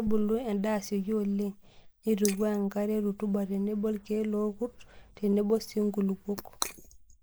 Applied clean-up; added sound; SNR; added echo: neural mask model Resemble Enhance denoiser.